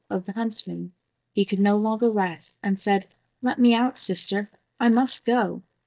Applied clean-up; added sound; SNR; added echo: neural mask model DeepFilterNet 3.